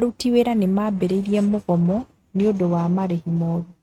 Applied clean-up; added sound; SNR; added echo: neural mask model RNNoise.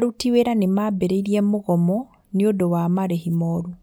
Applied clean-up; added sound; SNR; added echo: none; none; none; none.